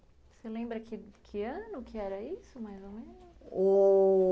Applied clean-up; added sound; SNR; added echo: none; none; none; none.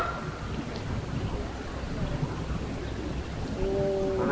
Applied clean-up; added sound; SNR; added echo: none; Fowl; -4 dB; none.